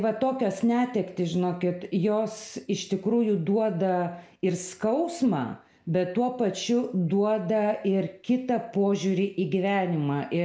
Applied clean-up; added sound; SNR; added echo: none; none; none; none.